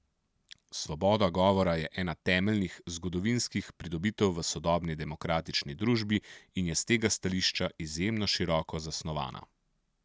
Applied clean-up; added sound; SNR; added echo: none; none; none; none.